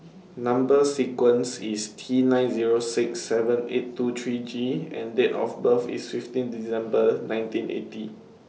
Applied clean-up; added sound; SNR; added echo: none; none; none; none.